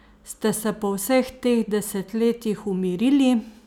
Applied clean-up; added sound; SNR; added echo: none; none; none; none.